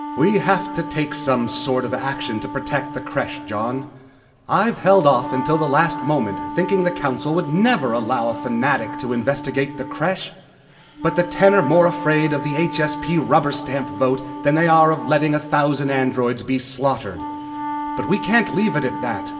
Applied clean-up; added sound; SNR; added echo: none; Wind instrument, woodwind instrument; 10 dB; reverberation time 2.9 s.